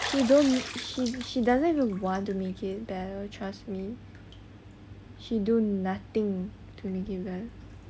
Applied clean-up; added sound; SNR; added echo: none; Bathtub (filling or washing); 15 dB; none.